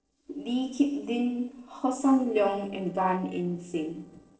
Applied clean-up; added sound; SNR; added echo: neural separator model SepFormer DNS4.